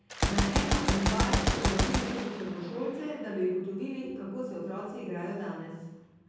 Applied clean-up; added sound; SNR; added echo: none; Gunshot, gunfire; -1 dB; reverberation time 1.3 s.